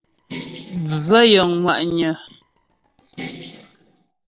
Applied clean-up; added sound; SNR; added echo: neural separator model SepFormer DNS4.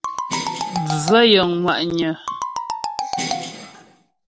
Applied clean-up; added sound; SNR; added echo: none; Marimba, xylophone + Bell; 6 dB; none.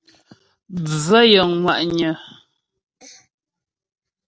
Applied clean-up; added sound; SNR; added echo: none; none; none; none.